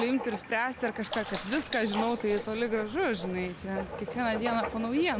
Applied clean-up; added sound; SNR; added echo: none; Sink (filling or washing) / Water / Splash, splatter + Writing; 9 dB; none.